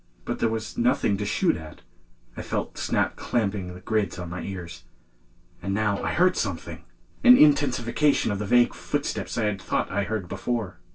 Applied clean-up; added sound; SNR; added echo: neural separator model SepFormer DNS4.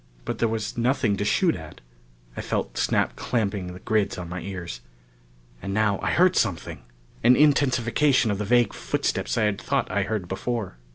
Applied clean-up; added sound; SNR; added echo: none; none; none; none.